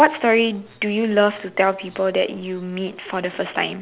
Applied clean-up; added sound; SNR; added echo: none; none; none; none.